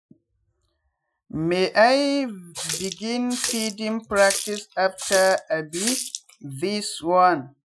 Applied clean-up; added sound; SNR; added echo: classical method Wiener filter.